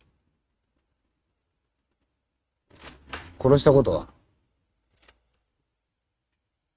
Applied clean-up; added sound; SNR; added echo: neural mask model RNNoise.